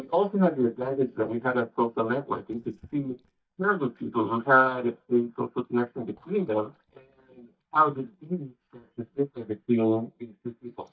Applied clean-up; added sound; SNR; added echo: neural mask model DeepFilterNet 3.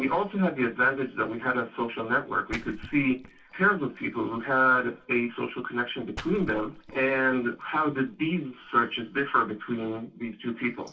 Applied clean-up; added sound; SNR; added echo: none; Splash, splatter; 19 dB; reverberation time 0.2 s.